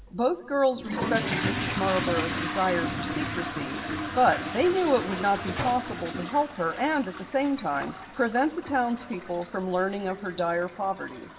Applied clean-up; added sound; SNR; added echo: none; Fill (with liquid) / Toilet flush; 6 dB; reverberation time 1.5 s.